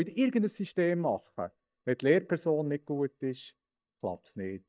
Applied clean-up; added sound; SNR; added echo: neural mask model DeepFilterNet 3.